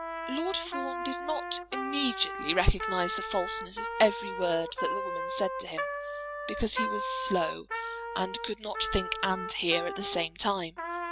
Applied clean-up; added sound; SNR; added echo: none; Trumpet; 4 dB; none.